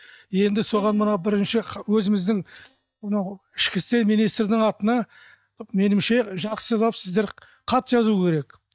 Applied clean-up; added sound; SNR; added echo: neural mask model DeepFilterNet 3.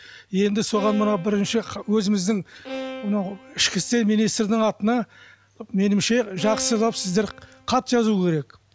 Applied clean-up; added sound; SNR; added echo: none; Bowed string instrument; 14 dB; none.